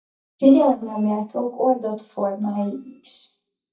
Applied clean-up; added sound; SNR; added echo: neural mask model DeepFilterNet 3.